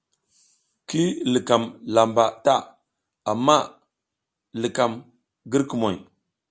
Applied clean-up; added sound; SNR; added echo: none; none; none; none.